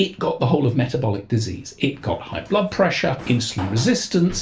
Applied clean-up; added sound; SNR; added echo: none; Drawer open or close; 19 dB; reverberation time 0.3 s.